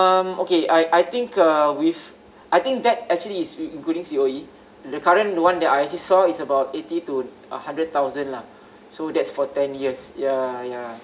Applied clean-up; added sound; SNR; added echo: none; none; none; none.